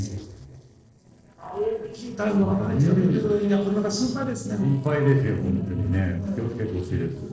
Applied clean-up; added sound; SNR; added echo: neural separator model SepFormer DNS4.